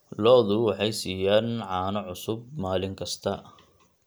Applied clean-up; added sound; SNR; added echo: none; none; none; none.